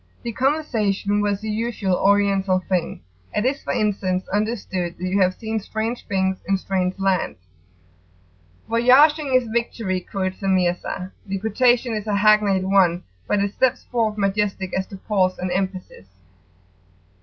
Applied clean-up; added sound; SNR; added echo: none; none; none; none.